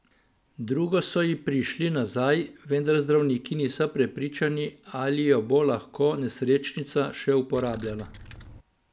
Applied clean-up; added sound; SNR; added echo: none; Keys jangling; 5 dB; none.